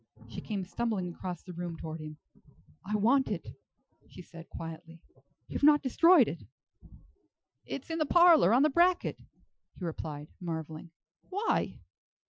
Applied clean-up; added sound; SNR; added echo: classical method Wiener filter.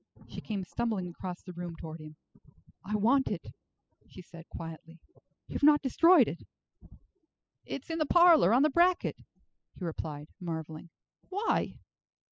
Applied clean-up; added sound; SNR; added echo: classical method spectral subtraction.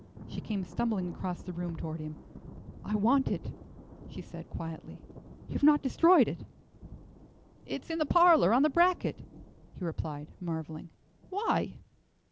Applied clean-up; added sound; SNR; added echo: none; Thunder / Rain; 18 dB; none.